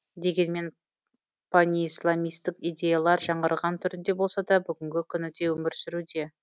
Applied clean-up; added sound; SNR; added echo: none; none; none; none.